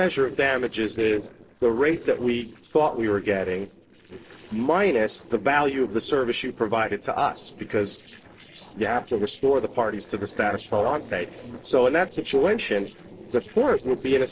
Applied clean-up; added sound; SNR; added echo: neural separator model SepFormer DNS4.